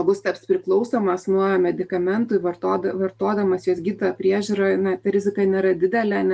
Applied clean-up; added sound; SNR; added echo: none; none; none; none.